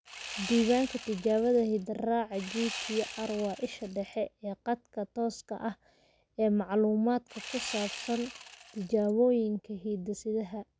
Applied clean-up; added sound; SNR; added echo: none; Sawing; 11 dB; none.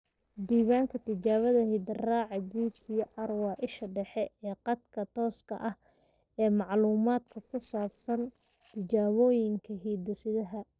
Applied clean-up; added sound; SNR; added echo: neural separator model SepFormer DNS4.